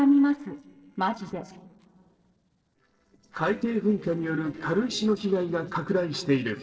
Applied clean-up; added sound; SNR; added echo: neural separator model SepFormer DNS4.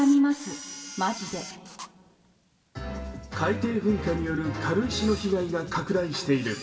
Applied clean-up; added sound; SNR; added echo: none; Camera; 19 dB; reverberation time 2.2 s.